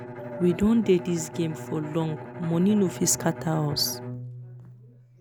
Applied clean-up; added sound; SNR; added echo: none; Bowed string instrument; 12 dB; none.